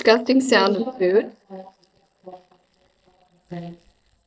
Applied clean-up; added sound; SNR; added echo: neural mask model DeepFilterNet 3.